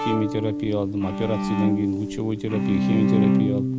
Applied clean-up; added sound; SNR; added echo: none; Bowed string instrument; -2 dB; none.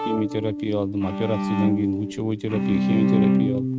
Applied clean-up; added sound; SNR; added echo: neural mask model RNNoise.